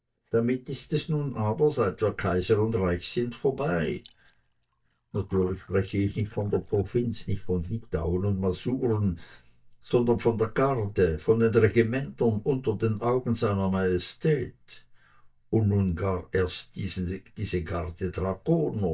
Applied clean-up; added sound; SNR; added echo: neural mask model DeepFilterNet 3.